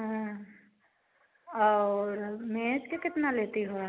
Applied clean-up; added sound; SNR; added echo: none; none; none; none.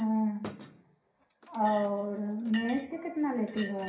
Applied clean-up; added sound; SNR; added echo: none; Chink, clink; 15 dB; reverberation time 0.5 s.